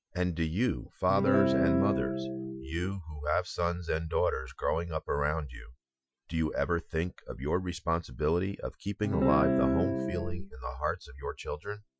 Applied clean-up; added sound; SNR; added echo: classical method Wiener filter.